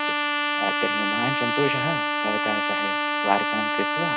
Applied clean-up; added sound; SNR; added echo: none; Trumpet; -5 dB; none.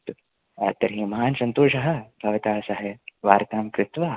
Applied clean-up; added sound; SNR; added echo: none; none; none; none.